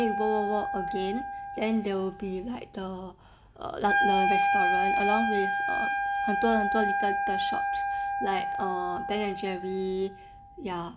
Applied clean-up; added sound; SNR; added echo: none; Wind instrument, woodwind instrument; -2 dB; none.